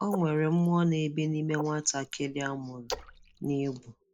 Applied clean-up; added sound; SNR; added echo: neural mask model Resemble Enhance denoiser.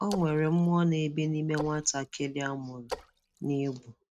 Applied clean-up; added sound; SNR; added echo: neural mask model RNNoise.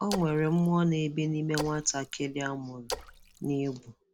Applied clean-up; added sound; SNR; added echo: none; Splash, splatter; 13 dB; none.